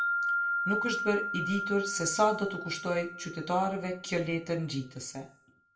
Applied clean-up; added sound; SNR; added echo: none; Wind chime; 3 dB; reverberation time 0.3 s.